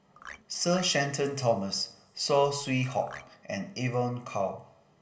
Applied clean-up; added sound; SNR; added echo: none; Marimba, xylophone; 16 dB; reverberation time 0.5 s.